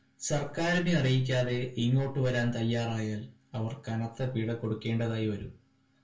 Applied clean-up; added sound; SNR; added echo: none; none; none; reverberation time 0.3 s.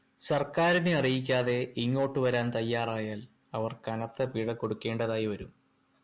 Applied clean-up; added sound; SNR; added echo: none; none; none; none.